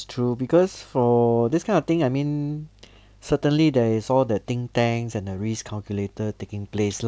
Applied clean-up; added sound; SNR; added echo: none; none; none; none.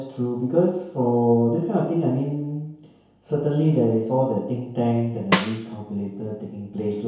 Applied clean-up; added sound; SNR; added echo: none; Snare drum; 6 dB; reverberation time 1.0 s.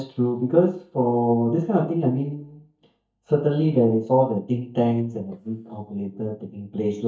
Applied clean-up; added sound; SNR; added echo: neural mask model DeepFilterNet 3.